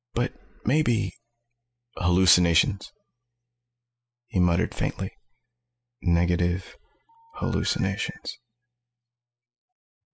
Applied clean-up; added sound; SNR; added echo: classical method spectral subtraction.